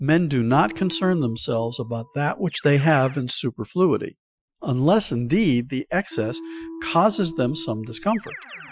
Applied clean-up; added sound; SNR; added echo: classical method Wiener filter.